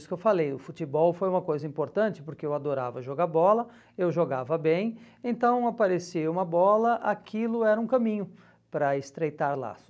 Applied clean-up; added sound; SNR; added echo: none; none; none; none.